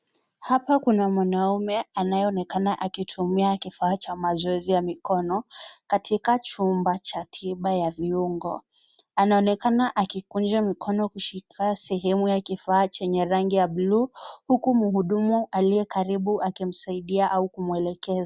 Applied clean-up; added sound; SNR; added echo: none; none; none; none.